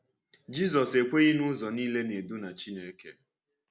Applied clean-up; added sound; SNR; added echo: none; none; none; none.